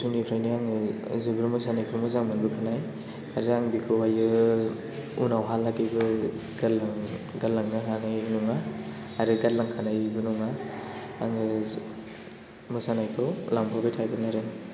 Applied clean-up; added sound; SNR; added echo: none; none; none; none.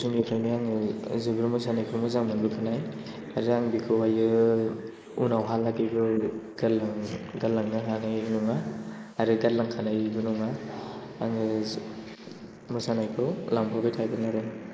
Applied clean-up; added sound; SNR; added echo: neural mask model Resemble Enhance denoiser.